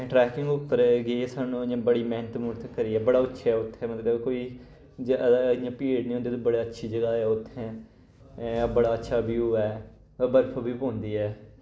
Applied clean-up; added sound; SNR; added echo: none; none; none; none.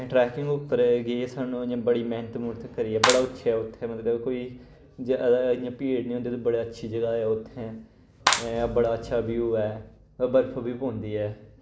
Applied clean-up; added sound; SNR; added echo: none; Clapping; 4 dB; none.